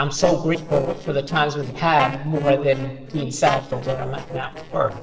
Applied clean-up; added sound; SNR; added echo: neural separator model SepFormer DNS4.